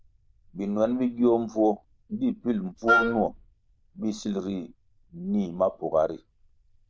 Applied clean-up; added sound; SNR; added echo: neural diffusion model UNIVERSE++.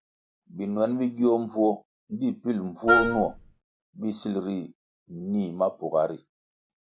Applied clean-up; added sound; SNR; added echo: none; Wind instrument, woodwind instrument; -3 dB; none.